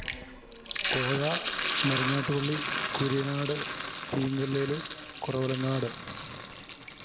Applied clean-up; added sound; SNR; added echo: none; Sink (filling or washing); 3 dB; none.